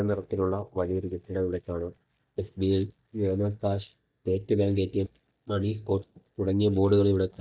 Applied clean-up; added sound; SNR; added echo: neural mask model DeepFilterNet 3.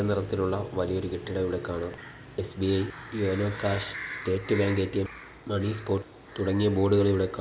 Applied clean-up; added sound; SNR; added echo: none; none; none; none.